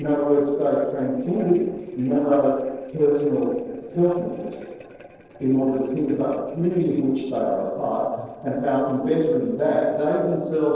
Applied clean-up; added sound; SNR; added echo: neural separator model SepFormer DNS4.